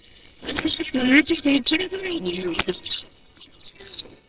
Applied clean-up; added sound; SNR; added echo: neural separator model SepFormer WHAMR!.